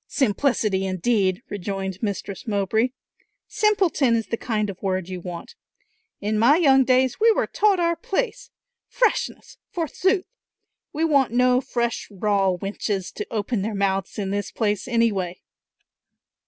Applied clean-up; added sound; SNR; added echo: none; none; none; none.